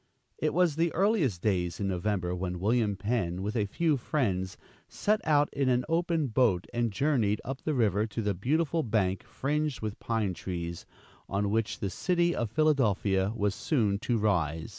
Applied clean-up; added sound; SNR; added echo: none; none; none; none.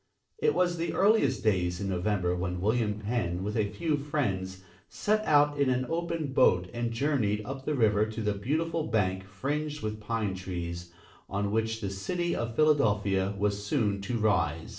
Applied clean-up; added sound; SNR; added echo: neural separator model SepFormer DNS4.